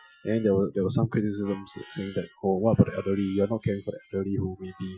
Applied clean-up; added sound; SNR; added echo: classical method Wiener filter.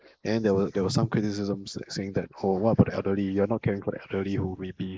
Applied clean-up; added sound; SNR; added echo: neural mask model Resemble Enhance denoiser.